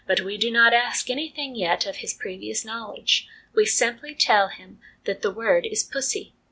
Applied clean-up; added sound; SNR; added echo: none; none; none; none.